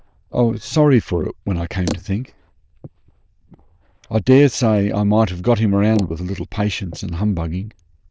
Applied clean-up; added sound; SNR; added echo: neural diffusion model UNIVERSE++.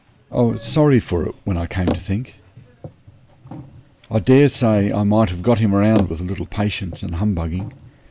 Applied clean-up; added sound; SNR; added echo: none; Bicycle; 14 dB; none.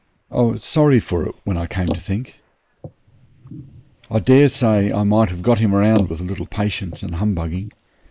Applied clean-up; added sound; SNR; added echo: neural mask model Resemble Enhance denoiser.